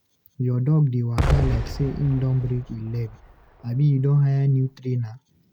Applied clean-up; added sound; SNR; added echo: none; Explosion; 6 dB; none.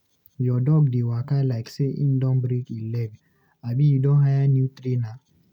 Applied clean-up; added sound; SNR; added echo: none; none; none; none.